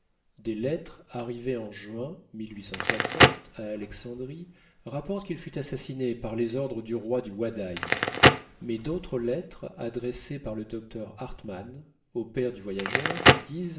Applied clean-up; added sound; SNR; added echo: none; Crackle; -4 dB; reverberation time 0.5 s.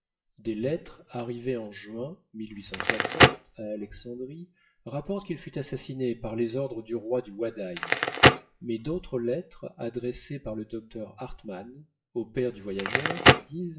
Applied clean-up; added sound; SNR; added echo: classical method WPE with log-MMSE.